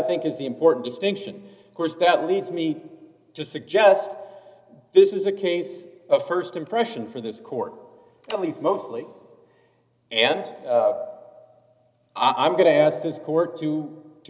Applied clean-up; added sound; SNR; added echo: none; none; none; none.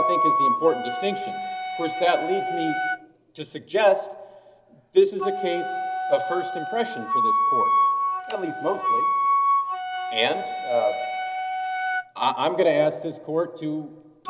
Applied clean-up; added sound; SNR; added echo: none; Wind instrument, woodwind instrument; 0 dB; none.